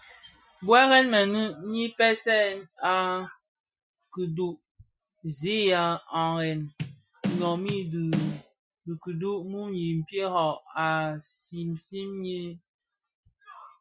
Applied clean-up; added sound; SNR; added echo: classical method Wiener filter.